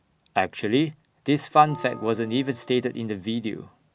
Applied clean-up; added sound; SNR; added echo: none; Bell; 20 dB; none.